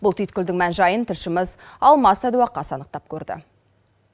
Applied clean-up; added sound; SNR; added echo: none; none; none; none.